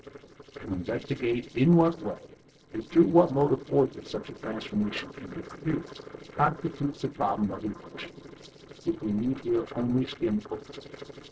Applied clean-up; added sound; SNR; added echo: neural separator model SepFormer DNS4.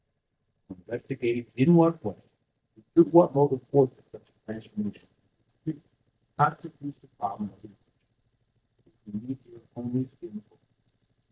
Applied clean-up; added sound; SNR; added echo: neural mask model DeepFilterNet 3.